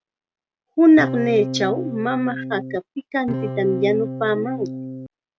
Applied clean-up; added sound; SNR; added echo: none; Electric guitar / Strum; 8 dB; none.